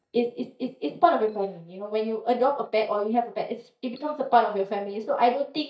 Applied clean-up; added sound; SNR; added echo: neural mask model DeepFilterNet 3.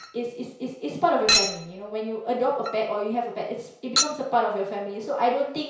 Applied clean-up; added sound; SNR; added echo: none; Chink, clink; 4 dB; reverberation time 0.6 s.